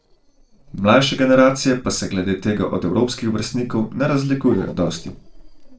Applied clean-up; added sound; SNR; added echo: neural separator model SepFormer DNS4.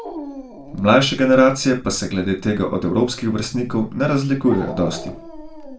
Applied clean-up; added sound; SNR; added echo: none; Dog; 18 dB; reverberation time 0.3 s.